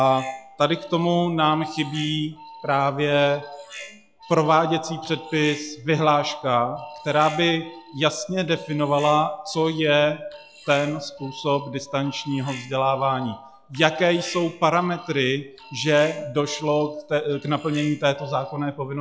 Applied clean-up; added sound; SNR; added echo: classical method log-MMSE.